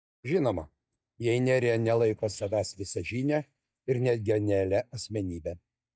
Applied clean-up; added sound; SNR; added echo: neural mask model DeepFilterNet 3.